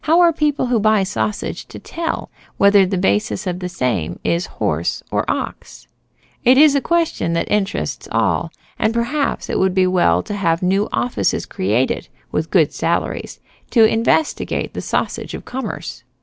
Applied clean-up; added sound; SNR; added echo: none; none; none; none.